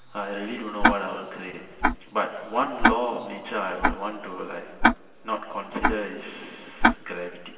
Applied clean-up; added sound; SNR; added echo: none; Tick-tock; -4 dB; reverberation time 2.4 s.